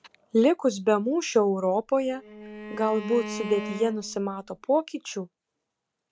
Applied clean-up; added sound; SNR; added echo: none; Bowed string instrument; 11 dB; none.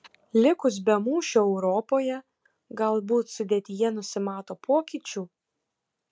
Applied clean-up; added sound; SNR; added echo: none; none; none; none.